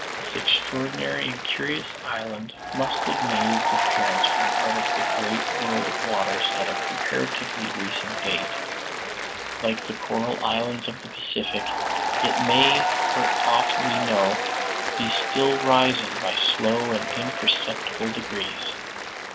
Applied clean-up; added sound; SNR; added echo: none; Applause; 0 dB; none.